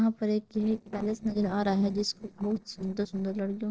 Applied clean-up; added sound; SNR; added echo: neural separator model SepFormer DNS4.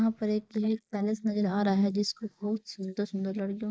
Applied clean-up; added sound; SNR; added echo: neural mask model Resemble Enhance denoiser.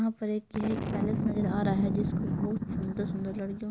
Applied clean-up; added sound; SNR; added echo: none; Boom; 0 dB; none.